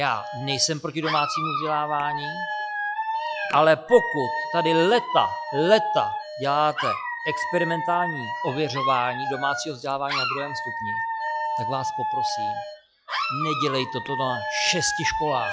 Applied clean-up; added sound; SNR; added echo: classical method log-MMSE.